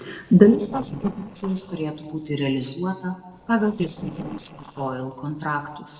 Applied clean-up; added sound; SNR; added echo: neural separator model SepFormer DNS4.